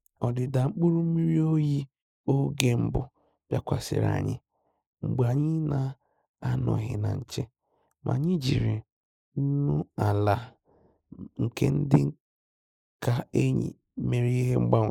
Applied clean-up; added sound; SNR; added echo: neural mask model Resemble Enhance denoiser.